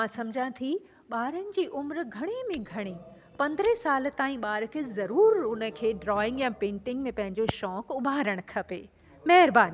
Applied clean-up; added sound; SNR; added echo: none; Shatter; 17 dB; none.